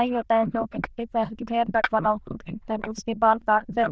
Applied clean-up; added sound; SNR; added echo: neural diffusion model UNIVERSE++.